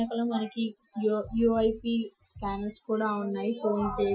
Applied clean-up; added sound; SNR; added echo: classical method Wiener filter.